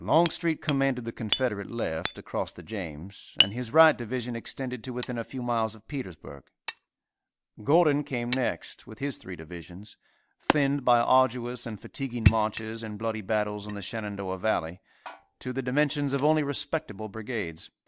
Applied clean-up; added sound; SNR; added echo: none; Hammer; 7 dB; none.